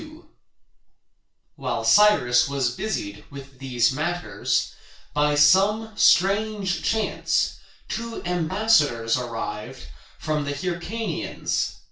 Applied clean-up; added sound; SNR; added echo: none; none; none; reverberation time 0.3 s.